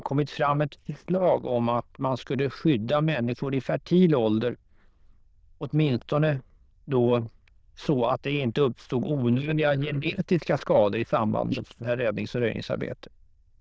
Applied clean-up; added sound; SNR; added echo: neural diffusion model UNIVERSE++.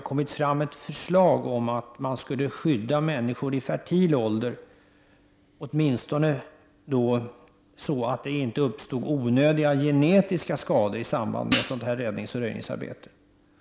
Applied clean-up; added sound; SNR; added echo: none; Hi-hat; 3 dB; none.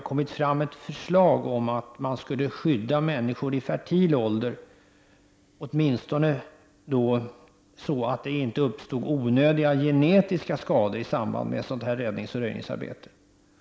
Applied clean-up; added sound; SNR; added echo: none; none; none; none.